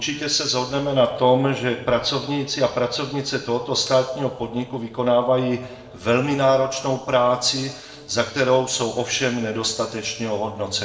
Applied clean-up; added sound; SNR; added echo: neural separator model SepFormer DNS4.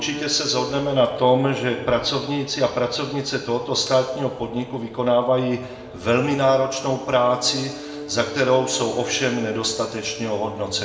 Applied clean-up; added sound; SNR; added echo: none; Bowed string instrument; 14 dB; reverberation time 0.9 s.